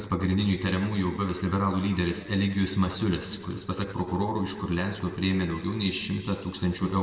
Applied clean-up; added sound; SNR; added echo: none; none; none; reverberation time 2.1 s.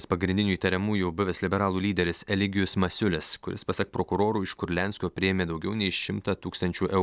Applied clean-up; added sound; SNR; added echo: none; none; none; none.